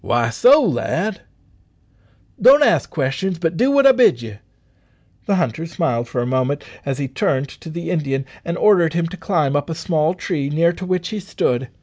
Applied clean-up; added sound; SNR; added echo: none; none; none; none.